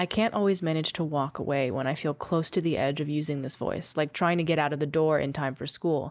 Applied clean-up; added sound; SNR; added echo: none; none; none; none.